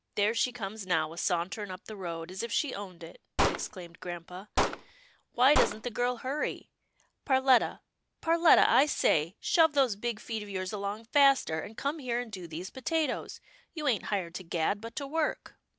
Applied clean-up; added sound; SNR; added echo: none; Gunshot, gunfire; 3 dB; none.